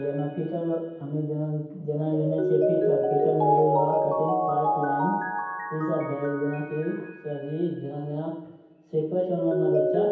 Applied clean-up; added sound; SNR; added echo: none; Mallet percussion; 0 dB; reverberation time 0.9 s.